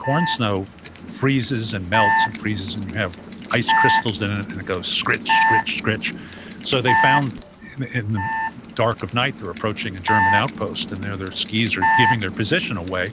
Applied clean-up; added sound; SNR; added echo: none; Alarm; 0 dB; none.